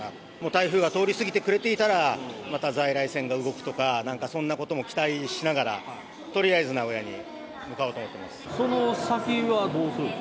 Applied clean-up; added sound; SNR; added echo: none; none; none; none.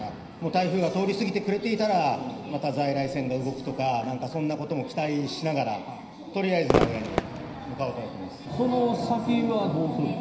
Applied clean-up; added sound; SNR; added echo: none; Crowd / Fireworks; 9 dB; reverberation time 0.9 s.